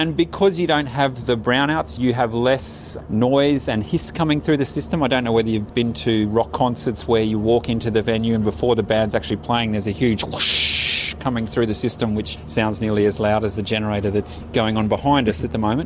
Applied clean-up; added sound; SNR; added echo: none; none; none; none.